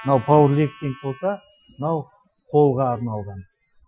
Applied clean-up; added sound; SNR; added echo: classical method Wiener filter.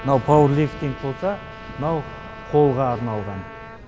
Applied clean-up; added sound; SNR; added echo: none; Trumpet + Thunder; 15 dB; none.